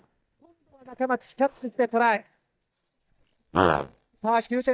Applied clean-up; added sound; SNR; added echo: neural mask model DeepFilterNet 3.